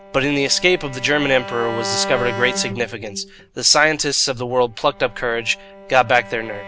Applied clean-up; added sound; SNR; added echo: none; Bowed string instrument; 12 dB; none.